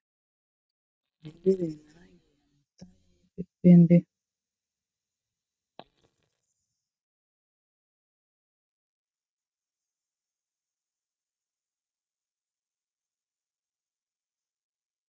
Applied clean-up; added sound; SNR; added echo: neural mask model DeepFilterNet 3.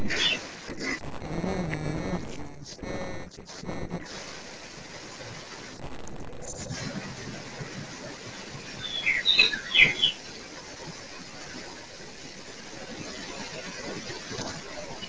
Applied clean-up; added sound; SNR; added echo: neural separator model SepFormer DNS4.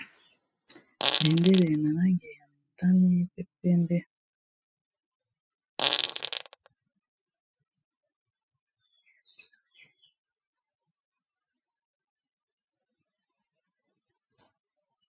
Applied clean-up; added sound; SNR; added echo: classical method spectral subtraction.